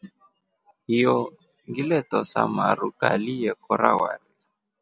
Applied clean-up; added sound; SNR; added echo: none; none; none; none.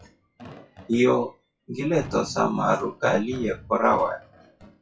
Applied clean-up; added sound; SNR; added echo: classical method WPE with log-MMSE.